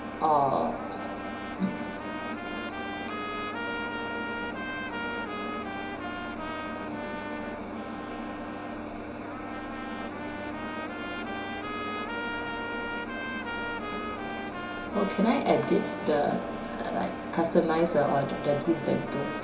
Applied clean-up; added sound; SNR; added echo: none; Trumpet; 7 dB; reverberation time 2.2 s.